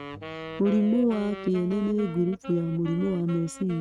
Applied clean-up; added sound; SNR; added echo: neural mask model RNNoise.